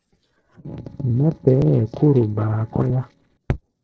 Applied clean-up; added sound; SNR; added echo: neural separator model SepFormer DNS4.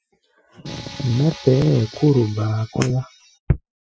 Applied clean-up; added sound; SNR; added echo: classical method Wiener filter.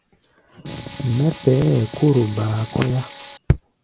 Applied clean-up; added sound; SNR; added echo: none; Tools; 16 dB; none.